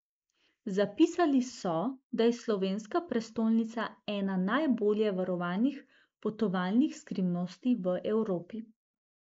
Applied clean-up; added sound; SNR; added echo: neural mask model Resemble Enhance denoiser.